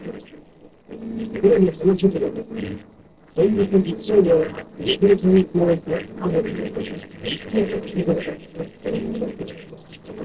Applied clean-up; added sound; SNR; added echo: neural separator model SepFormer DNS4.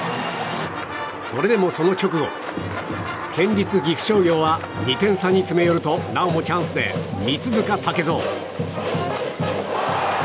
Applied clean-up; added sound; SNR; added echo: none; none; none; none.